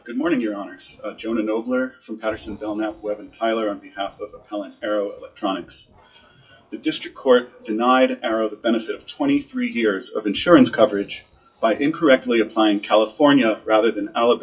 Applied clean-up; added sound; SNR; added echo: classical method WPE with log-MMSE.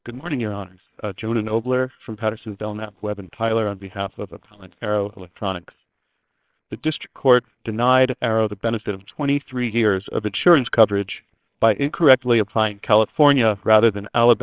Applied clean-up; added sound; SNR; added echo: neural separator model SepFormer WHAMR!.